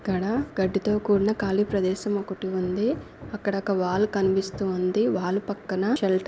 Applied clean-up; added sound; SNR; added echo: none; Hammer; 17 dB; none.